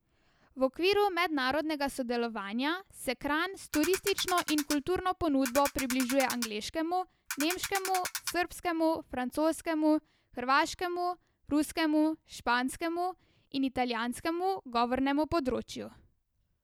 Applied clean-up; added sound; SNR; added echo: none; Ratchet, pawl; 7 dB; none.